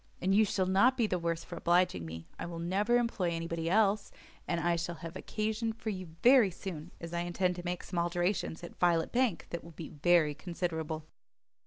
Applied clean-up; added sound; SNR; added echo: none; none; none; none.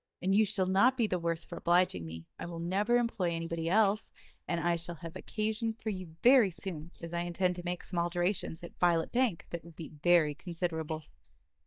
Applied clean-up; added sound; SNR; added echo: neural mask model DeepFilterNet 3.